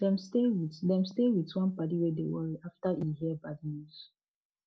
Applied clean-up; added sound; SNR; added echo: none; none; none; none.